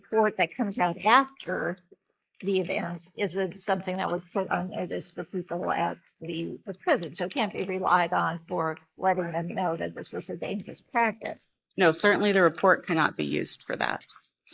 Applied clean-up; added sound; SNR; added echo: neural mask model Resemble Enhance denoiser.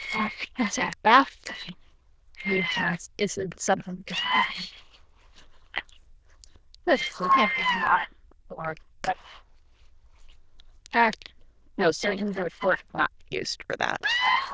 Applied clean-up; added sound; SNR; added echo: neural diffusion model UNIVERSE++.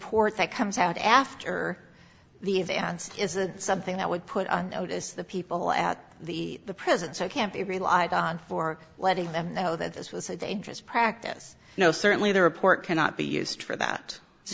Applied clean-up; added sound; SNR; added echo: none; none; none; none.